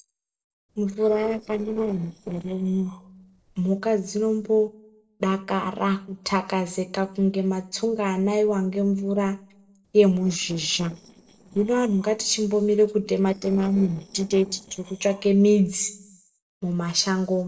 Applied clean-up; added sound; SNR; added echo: neural separator model SepFormer DNS4.